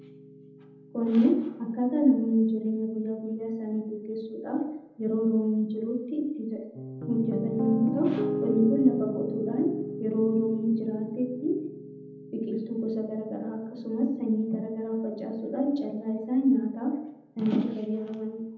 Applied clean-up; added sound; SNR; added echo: none; Piano; 10 dB; reverberation time 0.8 s.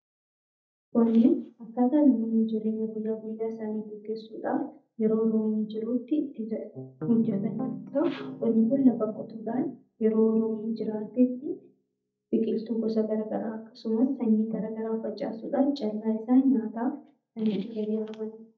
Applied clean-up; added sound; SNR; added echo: neural mask model DeepFilterNet 3.